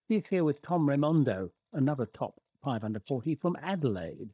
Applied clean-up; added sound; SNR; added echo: neural mask model DeepFilterNet 3.